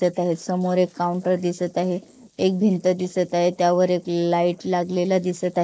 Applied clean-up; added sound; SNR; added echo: neural mask model Resemble Enhance denoiser.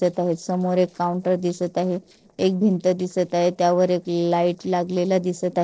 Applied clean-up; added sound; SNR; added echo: neural separator model SepFormer DNS4.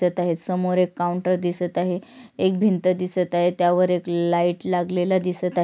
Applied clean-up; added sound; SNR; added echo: none; none; none; none.